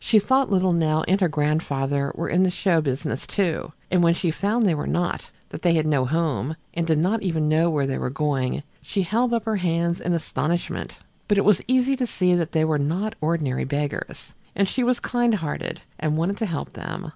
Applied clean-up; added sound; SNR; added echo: none; none; none; none.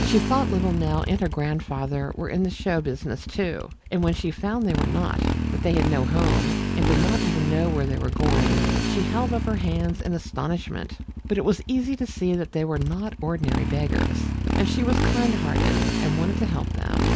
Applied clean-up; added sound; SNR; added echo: none; Motorcycle; -1 dB; none.